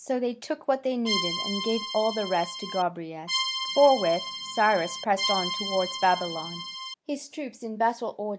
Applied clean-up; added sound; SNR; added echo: none; Accordion; 5 dB; none.